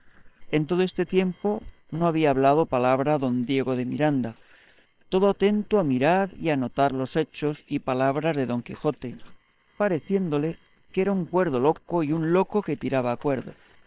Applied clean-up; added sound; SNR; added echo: neural separator model SepFormer WHAM!.